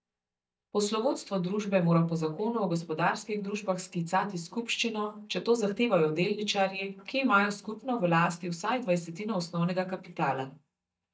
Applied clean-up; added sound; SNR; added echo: neural mask model DeepFilterNet 3.